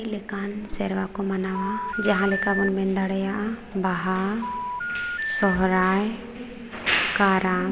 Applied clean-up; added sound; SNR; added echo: none; Telephone; 4 dB; none.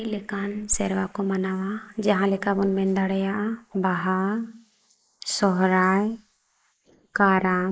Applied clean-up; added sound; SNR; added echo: neural mask model Resemble Enhance denoiser.